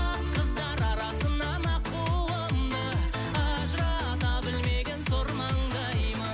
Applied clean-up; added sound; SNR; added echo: none; none; none; none.